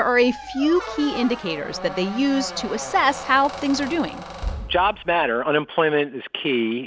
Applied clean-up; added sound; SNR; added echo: none; Squeak; 12 dB; none.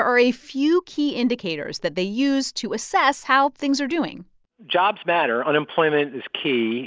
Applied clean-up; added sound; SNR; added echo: none; none; none; none.